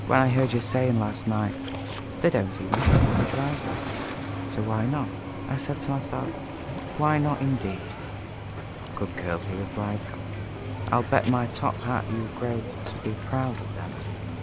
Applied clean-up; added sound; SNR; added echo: none; Cricket / Waves, surf; 2 dB; none.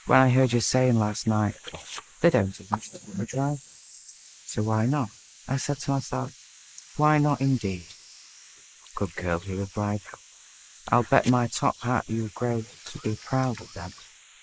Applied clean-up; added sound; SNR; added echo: neural mask model Resemble Enhance denoiser.